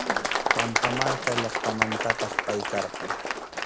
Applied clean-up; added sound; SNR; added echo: none; Applause; -5 dB; none.